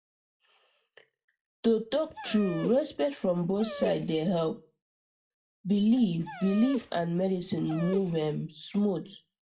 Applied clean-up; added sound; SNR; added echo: none; Dog; 13 dB; reverberation time 0.3 s.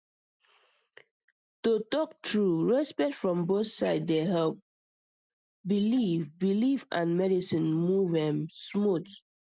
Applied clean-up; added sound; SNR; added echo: none; none; none; none.